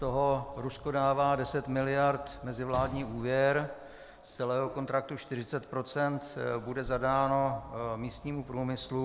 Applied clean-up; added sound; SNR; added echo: none; Sliding door / Slam; 17 dB; none.